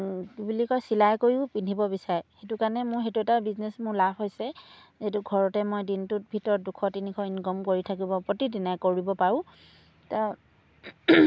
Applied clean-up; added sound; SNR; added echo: none; none; none; none.